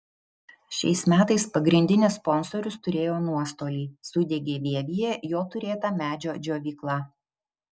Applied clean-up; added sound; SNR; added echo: none; none; none; none.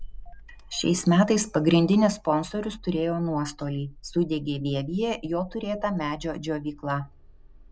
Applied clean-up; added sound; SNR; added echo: none; Engine starting / Car; 19 dB; none.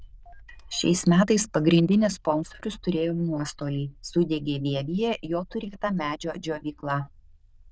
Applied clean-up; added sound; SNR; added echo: neural diffusion model UNIVERSE++.